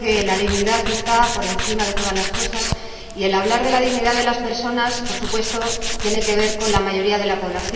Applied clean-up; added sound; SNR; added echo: none; Tools; 4 dB; reverberation time 2.6 s.